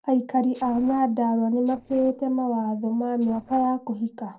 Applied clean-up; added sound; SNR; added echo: neural separator model SepFormer DNS4.